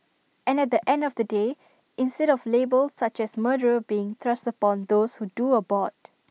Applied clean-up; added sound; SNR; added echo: none; none; none; none.